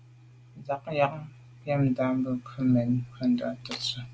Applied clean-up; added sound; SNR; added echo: none; Tools; 15 dB; none.